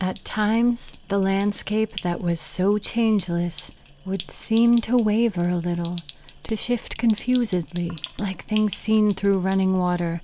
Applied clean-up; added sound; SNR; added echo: none; Sink (filling or washing); 15 dB; none.